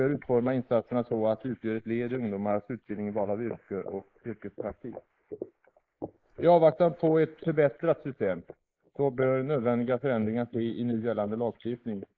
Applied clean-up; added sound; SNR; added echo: neural mask model Resemble Enhance denoiser.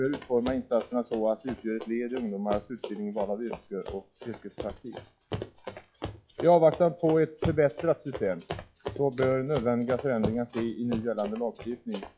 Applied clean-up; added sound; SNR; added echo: classical method log-MMSE.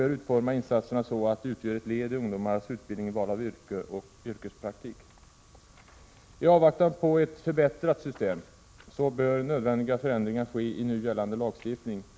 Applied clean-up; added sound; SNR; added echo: none; none; none; none.